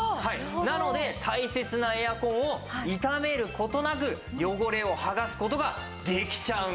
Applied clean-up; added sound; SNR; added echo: none; none; none; none.